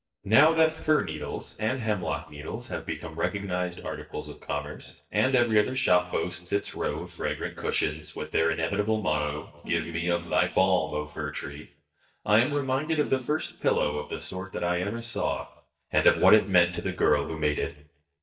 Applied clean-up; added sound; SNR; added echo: neural mask model DeepFilterNet 3.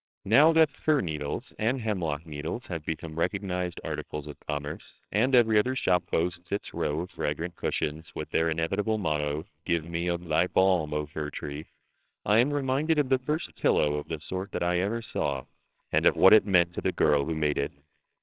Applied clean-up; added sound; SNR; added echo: neural separator model SepFormer WHAMR!.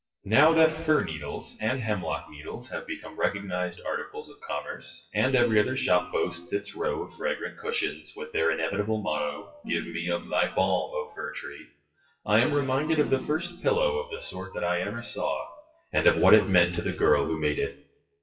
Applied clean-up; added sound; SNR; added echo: classical method WPE with log-MMSE.